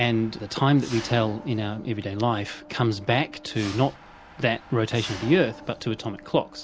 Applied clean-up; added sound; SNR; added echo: none; Mechanisms; 17 dB; none.